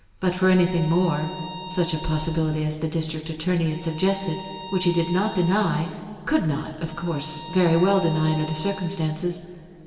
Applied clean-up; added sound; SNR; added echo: none; Bowed string instrument; 16 dB; reverberation time 2.3 s.